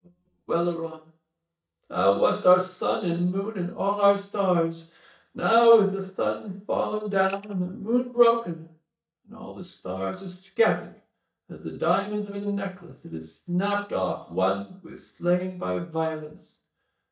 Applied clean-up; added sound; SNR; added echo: neural mask model DeepFilterNet 3.